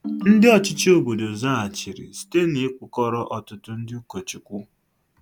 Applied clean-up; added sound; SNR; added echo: none; Ringtone; 12 dB; none.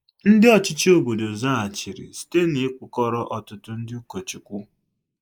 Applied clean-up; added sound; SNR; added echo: neural mask model Resemble Enhance denoiser.